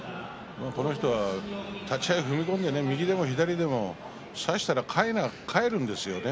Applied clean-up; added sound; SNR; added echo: none; none; none; none.